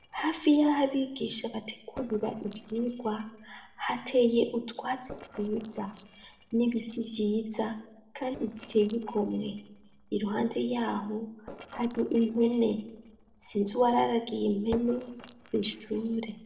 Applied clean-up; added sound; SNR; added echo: neural separator model SepFormer DNS4.